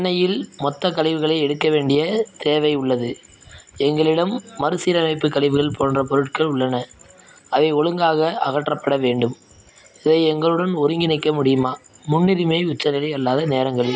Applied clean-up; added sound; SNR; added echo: none; none; none; none.